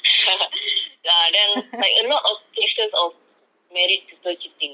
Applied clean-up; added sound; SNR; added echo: none; none; none; none.